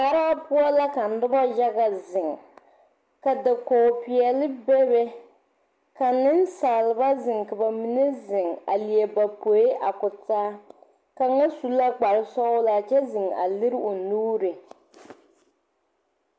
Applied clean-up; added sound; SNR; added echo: none; none; none; none.